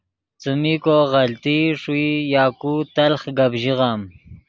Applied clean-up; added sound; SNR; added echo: none; none; none; none.